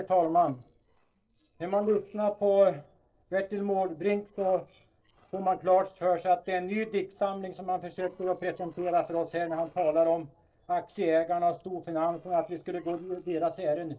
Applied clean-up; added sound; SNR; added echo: neural separator model SepFormer DNS4.